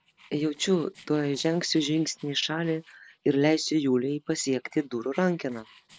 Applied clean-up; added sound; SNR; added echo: neural separator model SepFormer DNS4.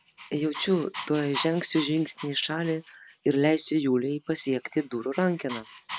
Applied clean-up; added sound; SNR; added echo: none; Dog; 15 dB; none.